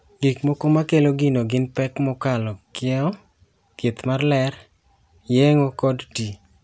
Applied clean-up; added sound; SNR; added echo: none; none; none; none.